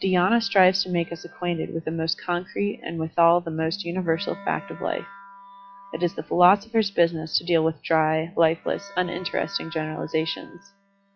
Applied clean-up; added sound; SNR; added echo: classical method log-MMSE.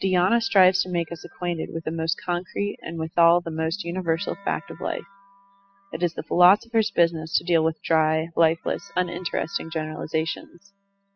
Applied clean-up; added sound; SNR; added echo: classical method spectral subtraction.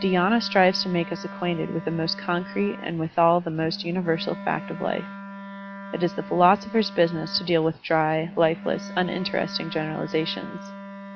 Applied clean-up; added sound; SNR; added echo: none; Wind instrument, woodwind instrument; 13 dB; none.